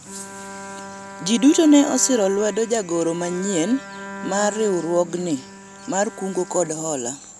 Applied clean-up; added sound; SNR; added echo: none; Bowed string instrument; 16 dB; none.